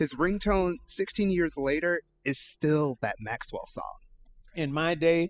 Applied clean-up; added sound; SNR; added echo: classical method spectral subtraction.